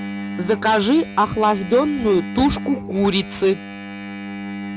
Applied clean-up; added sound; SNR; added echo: none; Engine; 10 dB; none.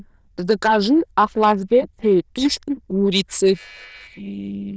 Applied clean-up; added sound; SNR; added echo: neural diffusion model UNIVERSE++.